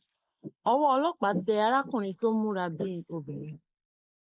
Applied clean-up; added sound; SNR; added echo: neural mask model Resemble Enhance denoiser.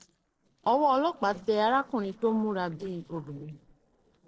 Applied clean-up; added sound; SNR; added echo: neural separator model SepFormer DNS4.